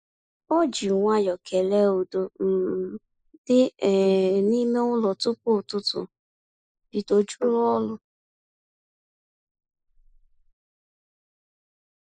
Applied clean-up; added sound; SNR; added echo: neural mask model Resemble Enhance denoiser.